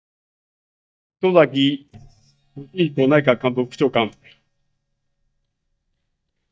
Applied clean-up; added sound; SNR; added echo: neural mask model DeepFilterNet 3.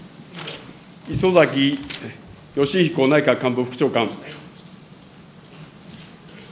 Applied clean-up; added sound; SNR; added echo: none; none; none; none.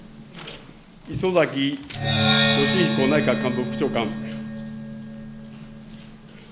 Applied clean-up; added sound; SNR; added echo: none; Percussion; -3 dB; none.